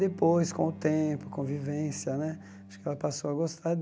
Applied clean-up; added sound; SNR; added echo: none; Bowed string instrument; 16 dB; none.